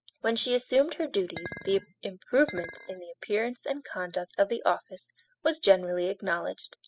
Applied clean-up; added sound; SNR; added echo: classical method spectral subtraction.